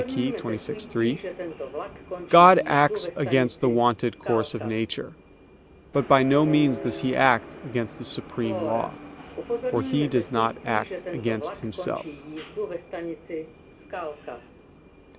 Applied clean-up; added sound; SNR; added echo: none; Subway, metro, underground; 9 dB; none.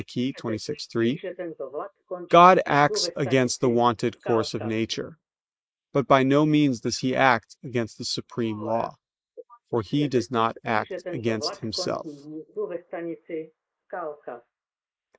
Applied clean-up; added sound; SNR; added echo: neural mask model Resemble Enhance denoiser.